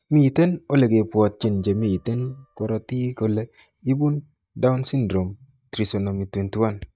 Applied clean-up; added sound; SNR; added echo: neural mask model DeepFilterNet 3.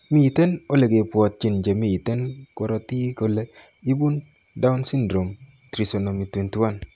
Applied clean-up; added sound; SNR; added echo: none; none; none; none.